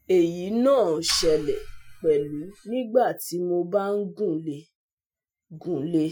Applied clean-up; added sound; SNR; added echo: classical method Wiener filter.